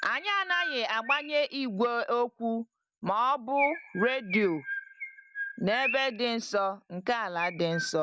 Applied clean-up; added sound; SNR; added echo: none; Chirp, tweet; 8 dB; none.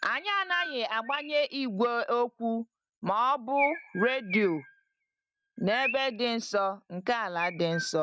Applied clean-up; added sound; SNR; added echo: neural mask model RNNoise.